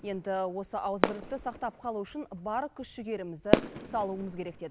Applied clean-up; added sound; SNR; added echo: none; Fireworks; -1 dB; none.